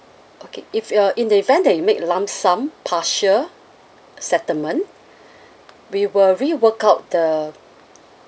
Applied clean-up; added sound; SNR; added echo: none; none; none; none.